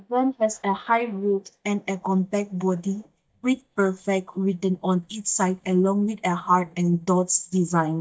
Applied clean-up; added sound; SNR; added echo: neural mask model DeepFilterNet 3.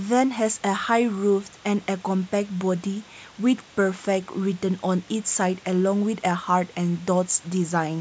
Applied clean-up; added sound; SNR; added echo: none; none; none; none.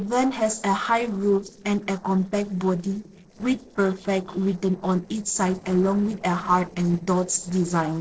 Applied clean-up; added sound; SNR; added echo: neural separator model SepFormer DNS4.